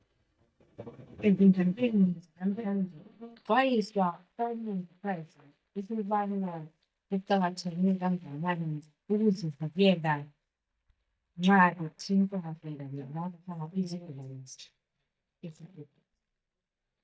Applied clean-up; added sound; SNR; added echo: neural mask model DeepFilterNet 3.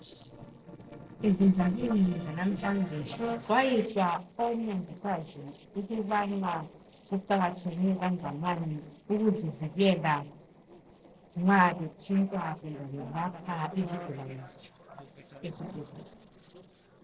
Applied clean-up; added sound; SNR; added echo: neural separator model SepFormer DNS4.